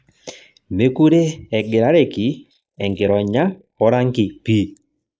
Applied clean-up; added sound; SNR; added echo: neural mask model Resemble Enhance denoiser.